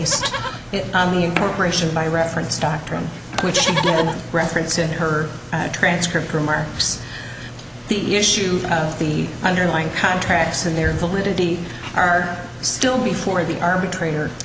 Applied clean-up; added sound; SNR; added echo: none; Livestock, farm animals, working animals; 13 dB; none.